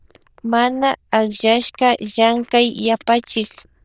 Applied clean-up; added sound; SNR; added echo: neural diffusion model UNIVERSE++.